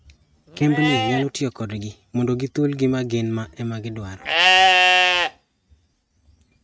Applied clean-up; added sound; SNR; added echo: neural mask model RNNoise.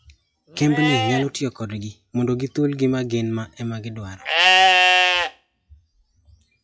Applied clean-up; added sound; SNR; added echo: classical method log-MMSE.